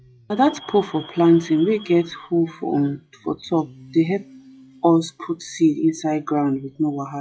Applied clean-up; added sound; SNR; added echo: classical method log-MMSE.